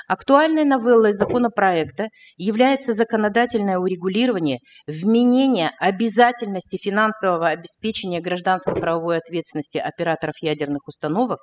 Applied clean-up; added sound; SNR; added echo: classical method spectral subtraction.